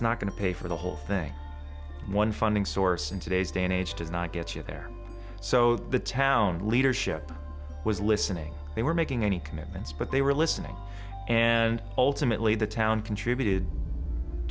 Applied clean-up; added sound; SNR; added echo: none; none; none; none.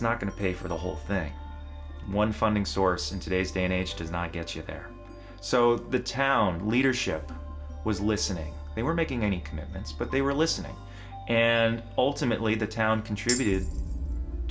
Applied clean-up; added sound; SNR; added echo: none; Tambourine; 9 dB; reverberation time 0.3 s.